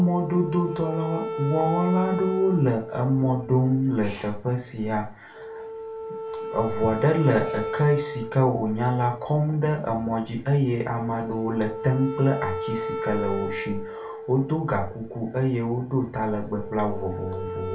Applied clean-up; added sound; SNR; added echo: none; Wind instrument, woodwind instrument; 9 dB; reverberation time 0.3 s.